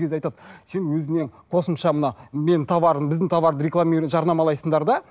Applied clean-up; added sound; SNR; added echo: none; none; none; none.